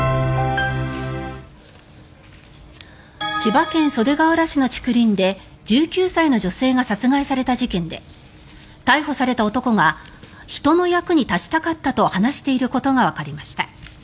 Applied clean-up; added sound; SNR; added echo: none; none; none; none.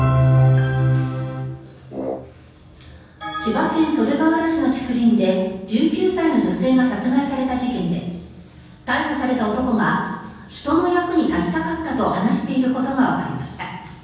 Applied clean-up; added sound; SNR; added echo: none; Brass instrument; 13 dB; reverberation time 1.1 s.